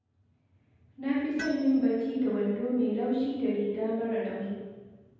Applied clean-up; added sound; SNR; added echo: none; Tools; 18 dB; reverberation time 1.2 s.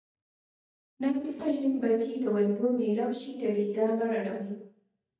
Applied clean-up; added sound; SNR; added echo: neural mask model DeepFilterNet 3.